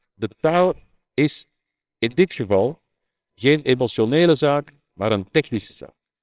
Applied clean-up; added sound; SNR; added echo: neural separator model SepFormer WHAMR!.